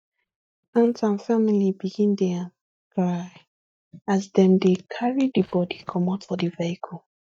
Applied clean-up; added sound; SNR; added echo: neural mask model DeepFilterNet 3.